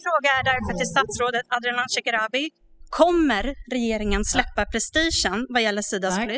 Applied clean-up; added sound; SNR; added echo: classical method spectral subtraction.